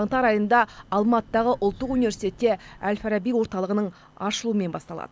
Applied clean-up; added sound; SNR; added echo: none; none; none; none.